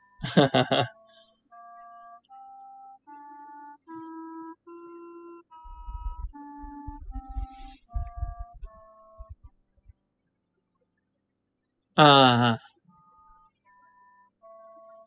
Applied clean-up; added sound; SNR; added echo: classical method spectral subtraction.